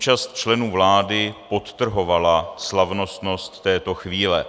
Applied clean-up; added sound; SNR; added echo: none; none; none; none.